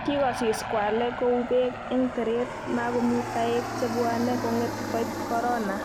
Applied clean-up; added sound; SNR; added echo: none; Aircraft; 6 dB; none.